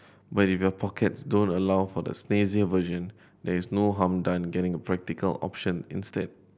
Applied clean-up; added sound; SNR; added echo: none; none; none; none.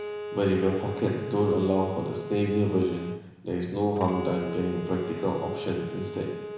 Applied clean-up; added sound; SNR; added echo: none; Bowed string instrument; 10 dB; reverberation time 1.0 s.